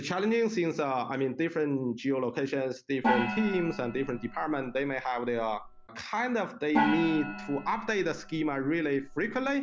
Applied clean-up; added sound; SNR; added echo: none; Gong; 5 dB; none.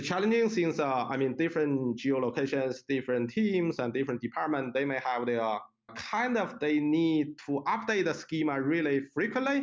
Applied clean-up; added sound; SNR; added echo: none; none; none; none.